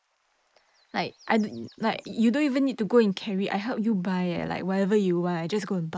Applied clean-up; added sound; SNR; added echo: neural mask model Resemble Enhance denoiser.